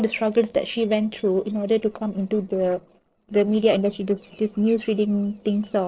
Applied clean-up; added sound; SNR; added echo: neural separator model SepFormer DNS4.